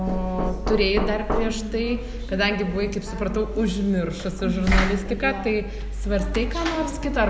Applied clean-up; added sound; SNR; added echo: none; Knock; 3 dB; none.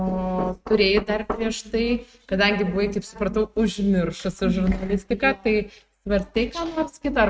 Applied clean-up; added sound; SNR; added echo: neural mask model RNNoise.